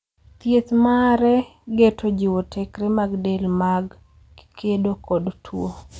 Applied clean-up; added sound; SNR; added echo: none; none; none; none.